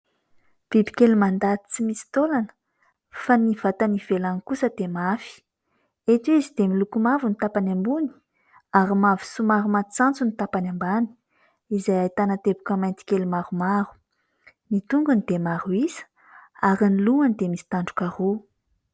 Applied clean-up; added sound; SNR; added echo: none; none; none; none.